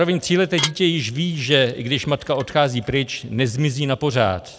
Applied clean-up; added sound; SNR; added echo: none; Dishes, pots, and pans / Glass; 14 dB; none.